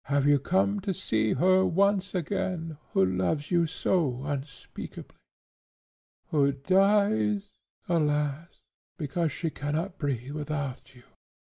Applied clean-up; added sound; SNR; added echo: none; none; none; none.